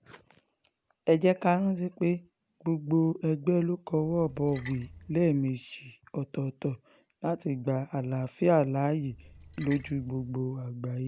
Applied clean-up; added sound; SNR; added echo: none; Splash, splatter; 20 dB; none.